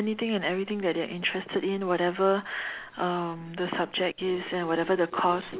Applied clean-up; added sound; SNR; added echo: none; none; none; none.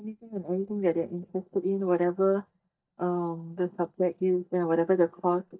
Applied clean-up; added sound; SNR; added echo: neural mask model DeepFilterNet 3.